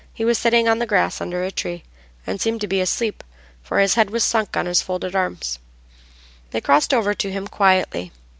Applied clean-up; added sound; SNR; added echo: none; none; none; none.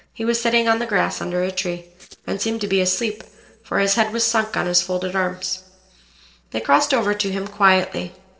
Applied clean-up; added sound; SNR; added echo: neural separator model SepFormer DNS4.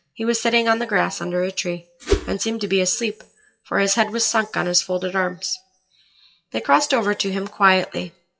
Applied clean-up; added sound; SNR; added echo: classical method WPE with log-MMSE.